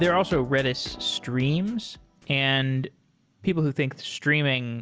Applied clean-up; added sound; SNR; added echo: none; none; none; none.